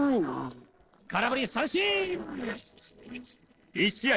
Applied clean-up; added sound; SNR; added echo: neural separator model SepFormer DNS4.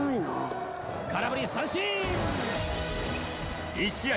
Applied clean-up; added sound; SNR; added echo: none; none; none; none.